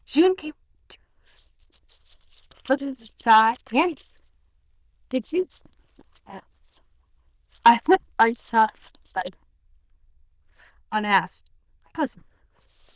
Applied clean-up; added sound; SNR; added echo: neural diffusion model UNIVERSE++.